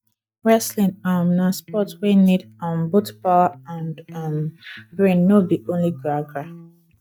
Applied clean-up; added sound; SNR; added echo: neural mask model DeepFilterNet 3.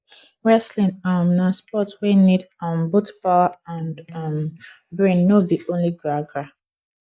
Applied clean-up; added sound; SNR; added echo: neural mask model Resemble Enhance denoiser.